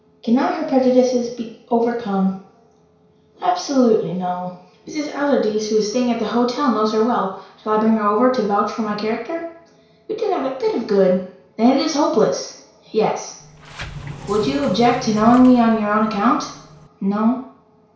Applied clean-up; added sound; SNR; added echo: none; Sliding door; 16 dB; reverberation time 0.6 s.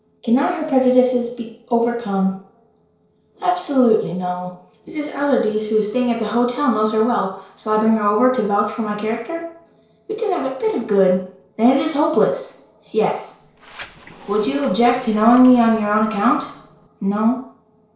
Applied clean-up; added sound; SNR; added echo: neural separator model SepFormer DNS4.